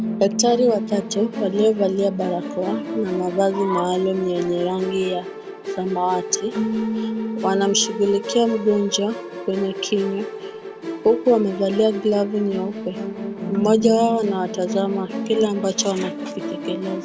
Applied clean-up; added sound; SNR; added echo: none; Musical instrument + Keyboard (musical); 6 dB; none.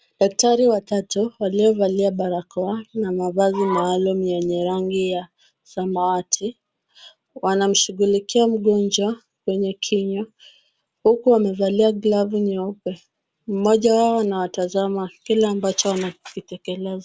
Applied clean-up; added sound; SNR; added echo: none; none; none; none.